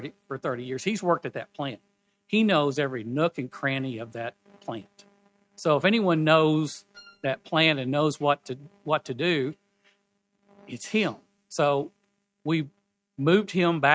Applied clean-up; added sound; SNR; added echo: neural mask model RNNoise.